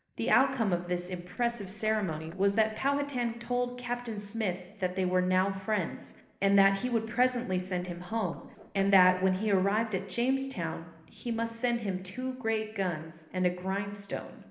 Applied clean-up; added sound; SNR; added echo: neural separator model SepFormer DNS4.